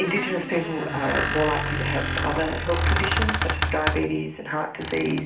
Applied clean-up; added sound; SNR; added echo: none; Squeak; 0 dB; reverberation time 0.4 s.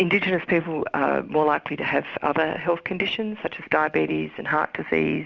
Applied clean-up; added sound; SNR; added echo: none; none; none; none.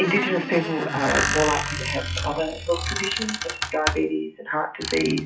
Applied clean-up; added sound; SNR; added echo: classical method WPE with log-MMSE.